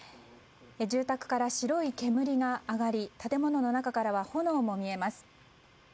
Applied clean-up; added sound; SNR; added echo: none; none; none; none.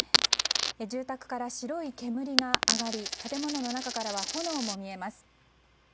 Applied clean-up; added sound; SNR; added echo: none; Coin (dropping); -3 dB; none.